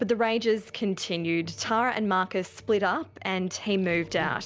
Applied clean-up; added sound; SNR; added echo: none; Liquid; 15 dB; none.